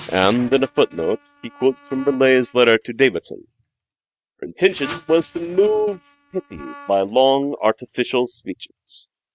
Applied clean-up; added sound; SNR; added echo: neural mask model RNNoise.